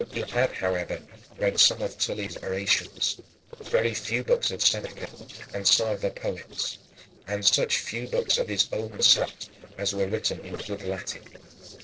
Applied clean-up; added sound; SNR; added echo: neural separator model SepFormer DNS4.